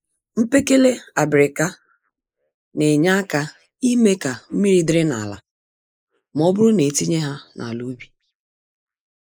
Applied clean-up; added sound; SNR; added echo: neural mask model Resemble Enhance denoiser.